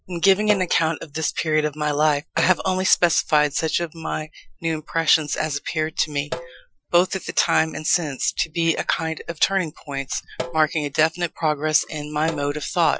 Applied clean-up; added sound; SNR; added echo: classical method Wiener filter.